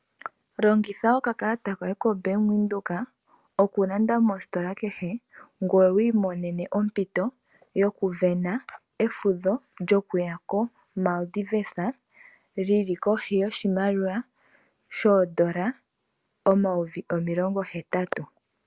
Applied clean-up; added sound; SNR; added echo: none; none; none; none.